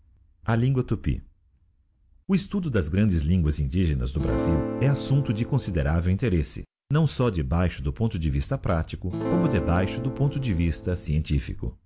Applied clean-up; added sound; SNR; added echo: none; Acoustic guitar / Strum; 6 dB; none.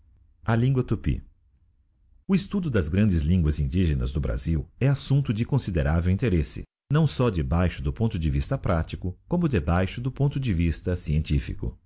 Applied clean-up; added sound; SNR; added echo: none; none; none; none.